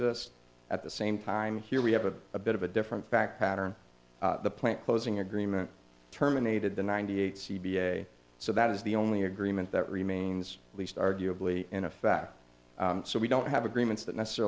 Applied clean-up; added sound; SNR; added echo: none; none; none; none.